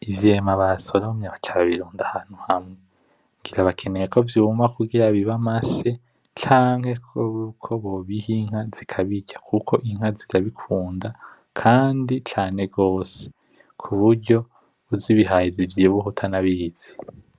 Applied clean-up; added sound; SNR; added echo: none; none; none; none.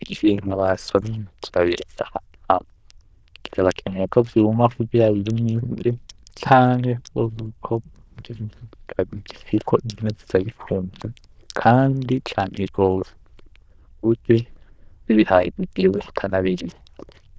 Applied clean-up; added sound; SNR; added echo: neural diffusion model UNIVERSE++.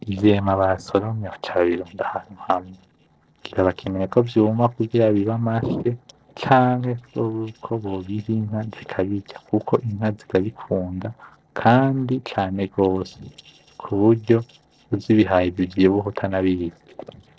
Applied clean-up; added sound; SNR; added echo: neural separator model SepFormer DNS4.